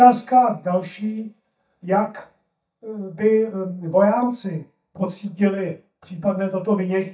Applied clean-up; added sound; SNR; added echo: neural mask model DeepFilterNet 3.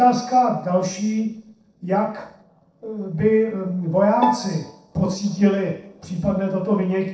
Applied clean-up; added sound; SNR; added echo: neural separator model SepFormer DNS4.